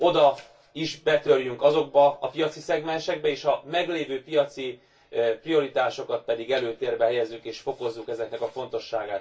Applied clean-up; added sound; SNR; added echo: none; none; none; reverberation time 0.2 s.